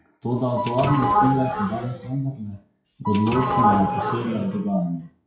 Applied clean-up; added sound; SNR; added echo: classical method WPE with log-MMSE.